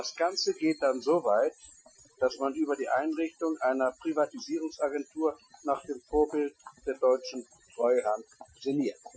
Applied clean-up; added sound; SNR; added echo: classical method Wiener filter.